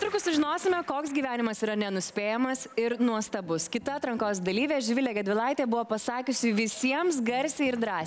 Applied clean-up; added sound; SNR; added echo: none; none; none; none.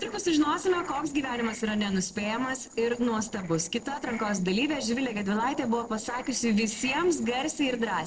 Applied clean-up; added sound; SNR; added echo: neural separator model SepFormer DNS4.